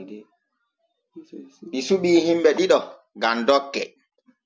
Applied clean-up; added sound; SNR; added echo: none; none; none; none.